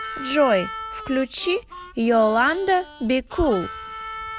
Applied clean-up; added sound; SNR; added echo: none; Harmonica; 12 dB; none.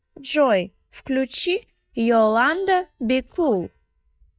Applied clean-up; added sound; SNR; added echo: neural mask model DeepFilterNet 3.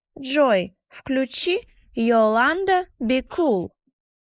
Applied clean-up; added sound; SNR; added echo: neural mask model Resemble Enhance denoiser.